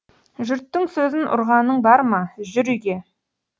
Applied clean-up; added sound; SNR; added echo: none; none; none; none.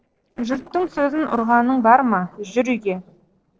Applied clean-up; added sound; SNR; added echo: neural separator model SepFormer DNS4.